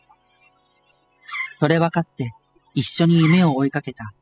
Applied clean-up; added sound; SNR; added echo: classical method spectral subtraction.